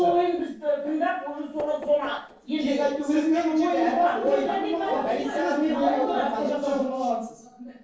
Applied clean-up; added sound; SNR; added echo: neural separator model SepFormer DNS4.